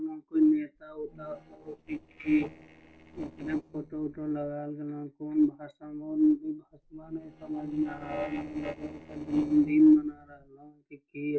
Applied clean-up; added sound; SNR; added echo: neural separator model SepFormer DNS4.